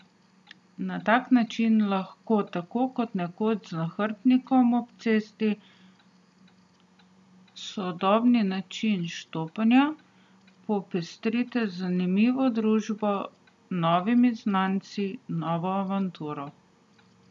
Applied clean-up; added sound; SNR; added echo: none; none; none; none.